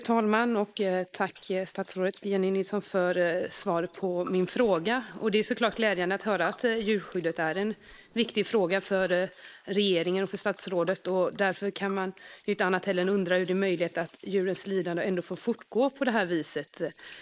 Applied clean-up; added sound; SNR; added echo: neural mask model Resemble Enhance denoiser.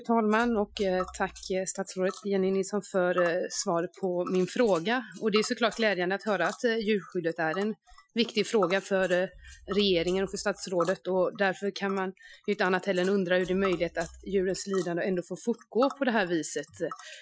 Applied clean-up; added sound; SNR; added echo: classical method Wiener filter.